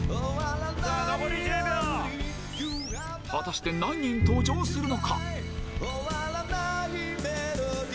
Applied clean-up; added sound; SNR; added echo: none; Bowed string instrument; 4 dB; none.